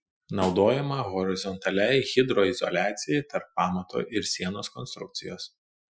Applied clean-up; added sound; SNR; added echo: classical method Wiener filter.